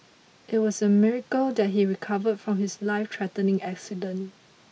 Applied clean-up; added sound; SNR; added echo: none; none; none; none.